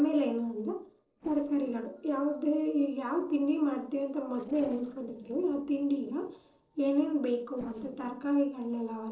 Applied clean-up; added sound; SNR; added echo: neural separator model SepFormer DNS4.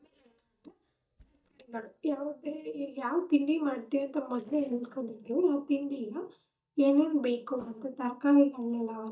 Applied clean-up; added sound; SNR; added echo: neural mask model DeepFilterNet 3.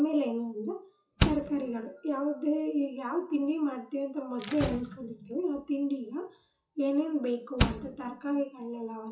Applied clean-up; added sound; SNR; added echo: classical method WPE with log-MMSE.